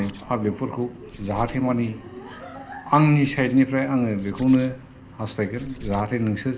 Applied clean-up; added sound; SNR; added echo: none; Hands; 19 dB; reverberation time 0.7 s.